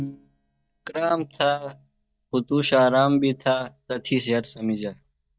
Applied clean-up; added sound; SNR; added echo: neural mask model DeepFilterNet 3.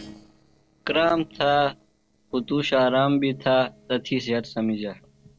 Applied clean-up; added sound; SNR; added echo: neural separator model SepFormer DNS4.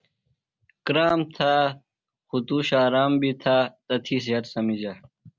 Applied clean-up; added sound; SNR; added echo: none; none; none; none.